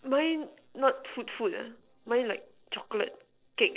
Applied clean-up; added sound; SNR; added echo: neural separator model SepFormer DNS4.